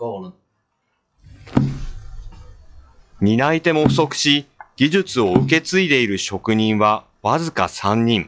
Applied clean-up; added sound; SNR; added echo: classical method log-MMSE.